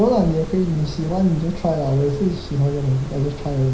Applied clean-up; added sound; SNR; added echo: none; Mechanisms; 12 dB; reverberation time 0.5 s.